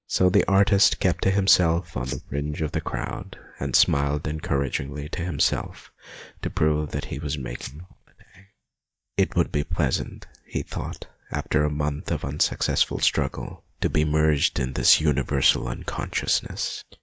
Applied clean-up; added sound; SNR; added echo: neural mask model DeepFilterNet 3.